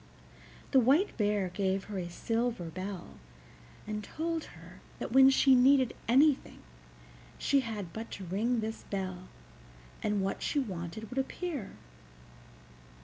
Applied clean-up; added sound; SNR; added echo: none; none; none; none.